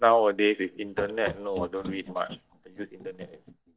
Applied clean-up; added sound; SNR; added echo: neural mask model DeepFilterNet 3.